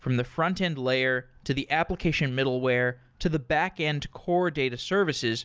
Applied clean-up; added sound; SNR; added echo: none; none; none; none.